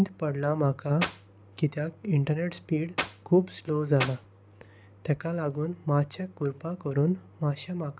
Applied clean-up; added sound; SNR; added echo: none; Clapping; 6 dB; none.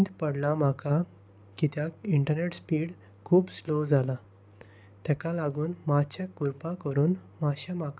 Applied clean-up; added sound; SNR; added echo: none; none; none; none.